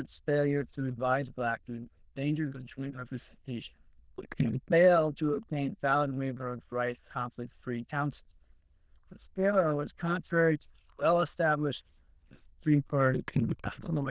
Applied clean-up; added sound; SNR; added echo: neural diffusion model UNIVERSE++.